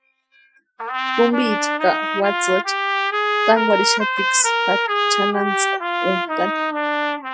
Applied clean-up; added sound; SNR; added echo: classical method Wiener filter.